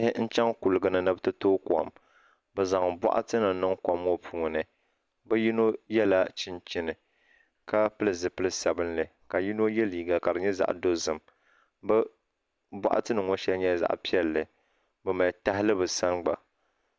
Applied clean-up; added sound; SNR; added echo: none; none; none; none.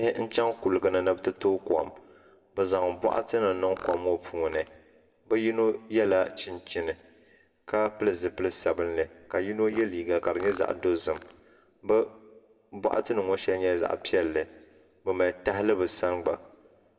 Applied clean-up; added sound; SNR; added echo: none; Fart; 19 dB; reverberation time 1.1 s.